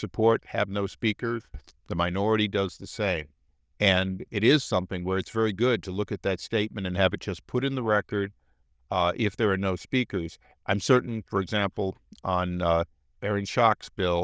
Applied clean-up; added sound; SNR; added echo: neural diffusion model UNIVERSE++.